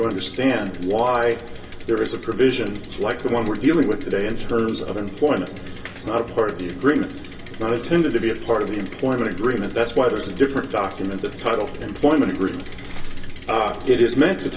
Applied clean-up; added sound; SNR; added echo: none; Bicycle; 17 dB; reverberation time 0.1 s.